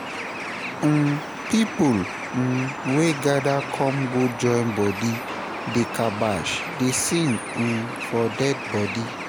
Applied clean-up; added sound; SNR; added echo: none; Bird; 7 dB; none.